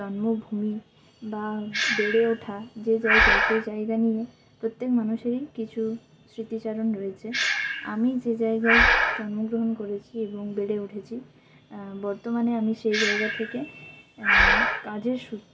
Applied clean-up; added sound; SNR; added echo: none; Breathing; 0 dB; none.